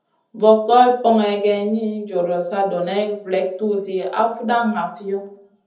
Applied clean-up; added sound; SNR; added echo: none; none; none; reverberation time 0.7 s.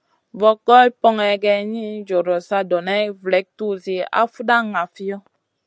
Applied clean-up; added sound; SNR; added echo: none; none; none; none.